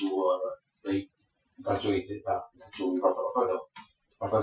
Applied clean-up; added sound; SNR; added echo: classical method Wiener filter.